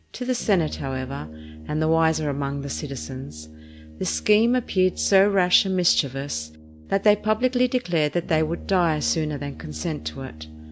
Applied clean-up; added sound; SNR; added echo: none; Brass instrument; 16 dB; none.